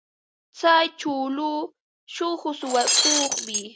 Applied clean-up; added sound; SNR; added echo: none; Shatter; -3 dB; none.